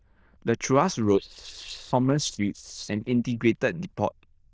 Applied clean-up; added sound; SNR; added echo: neural diffusion model UNIVERSE++.